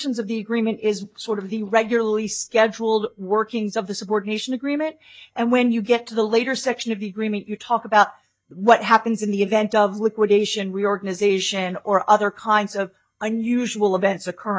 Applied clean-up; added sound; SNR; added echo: neural mask model DeepFilterNet 3.